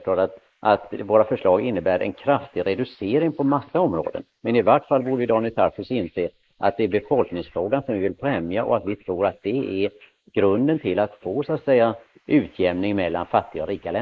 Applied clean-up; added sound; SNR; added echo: neural mask model Resemble Enhance denoiser.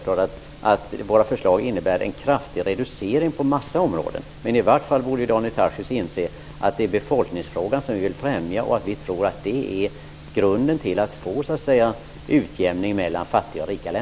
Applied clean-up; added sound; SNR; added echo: none; none; none; none.